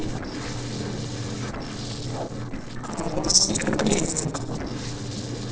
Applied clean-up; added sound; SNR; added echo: neural separator model SepFormer DNS4.